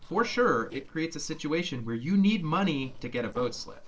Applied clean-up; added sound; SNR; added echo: neural separator model SepFormer DNS4.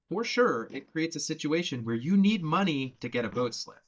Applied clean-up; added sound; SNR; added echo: neural mask model DeepFilterNet 3.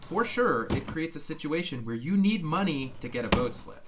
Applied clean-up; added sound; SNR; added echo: none; Drawer open or close / Wood; 8 dB; reverberation time 0.2 s.